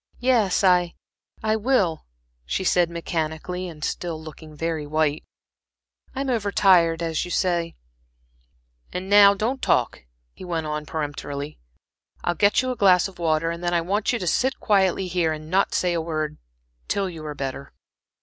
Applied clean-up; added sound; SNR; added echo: none; none; none; none.